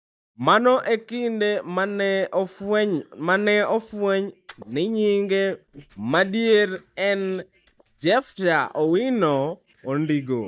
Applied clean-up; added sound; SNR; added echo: neural mask model DeepFilterNet 3.